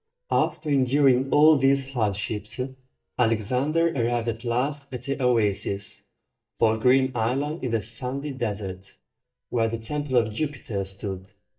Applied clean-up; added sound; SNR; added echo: neural mask model DeepFilterNet 3.